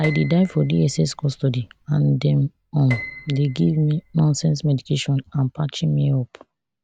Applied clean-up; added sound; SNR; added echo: none; Piano; 18 dB; none.